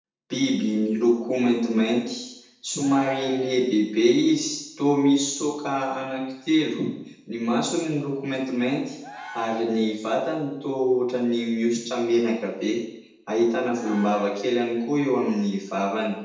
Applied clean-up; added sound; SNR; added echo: neural separator model SepFormer DNS4.